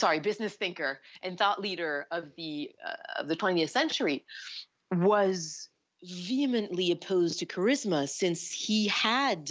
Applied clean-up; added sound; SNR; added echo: none; none; none; none.